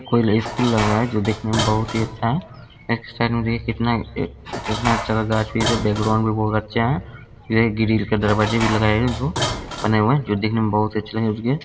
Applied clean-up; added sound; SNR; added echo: none; Dishes, pots, and pans; 9 dB; reverberation time 0.4 s.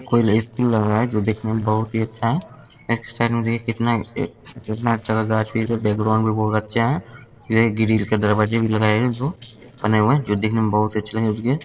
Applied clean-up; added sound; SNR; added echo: neural separator model SepFormer DNS4.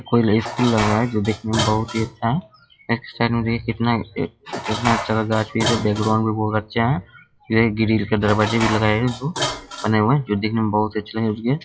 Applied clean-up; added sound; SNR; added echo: classical method WPE with log-MMSE.